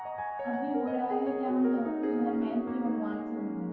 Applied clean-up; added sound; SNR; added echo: none; Piano; 1 dB; reverberation time 0.9 s.